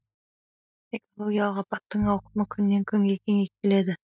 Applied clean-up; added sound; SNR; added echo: neural mask model DeepFilterNet 3.